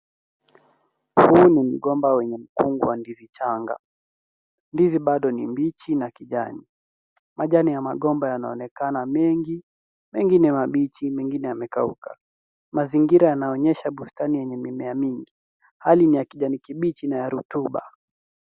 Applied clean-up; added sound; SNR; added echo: none; none; none; none.